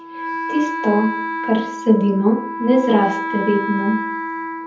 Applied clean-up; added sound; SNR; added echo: none; Wind instrument, woodwind instrument; 6 dB; reverberation time 0.7 s.